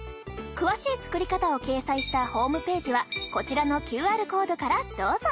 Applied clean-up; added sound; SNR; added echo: none; none; none; none.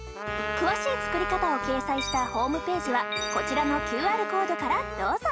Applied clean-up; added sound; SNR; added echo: none; Trumpet; 4 dB; none.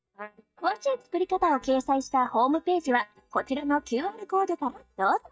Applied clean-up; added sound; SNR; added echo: neural mask model DeepFilterNet 3.